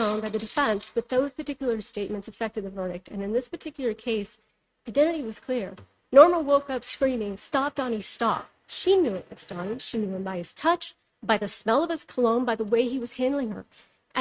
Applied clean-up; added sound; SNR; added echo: neural mask model RNNoise.